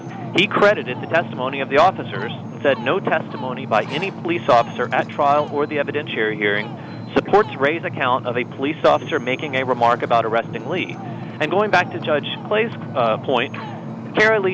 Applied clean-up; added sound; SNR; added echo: none; Ocean; 10 dB; none.